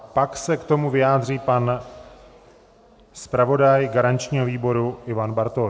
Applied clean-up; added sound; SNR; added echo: none; none; none; none.